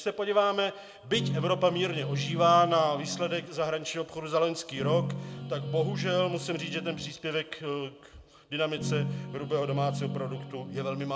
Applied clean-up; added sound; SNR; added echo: none; Guitar; 5 dB; reverberation time 1.8 s.